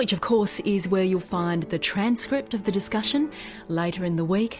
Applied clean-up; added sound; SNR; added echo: none; none; none; none.